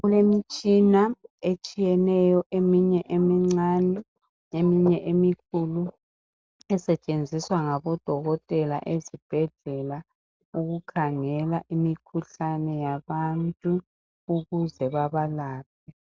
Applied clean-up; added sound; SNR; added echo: none; none; none; none.